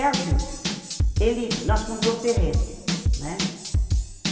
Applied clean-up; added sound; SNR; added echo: none; Drum / Drum kit; -4 dB; reverberation time 2.3 s.